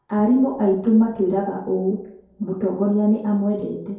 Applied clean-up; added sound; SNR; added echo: none; none; none; reverberation time 2.2 s.